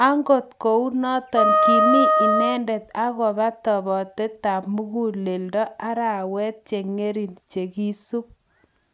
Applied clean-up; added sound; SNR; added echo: none; Wind instrument, woodwind instrument; -3 dB; none.